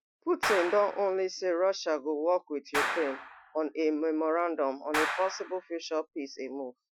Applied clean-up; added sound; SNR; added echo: classical method Wiener filter.